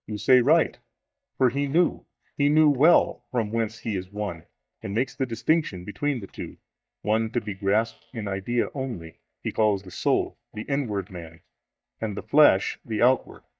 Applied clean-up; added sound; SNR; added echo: neural mask model DeepFilterNet 3.